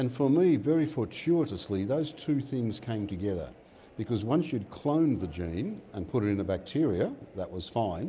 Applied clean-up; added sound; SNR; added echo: none; none; none; none.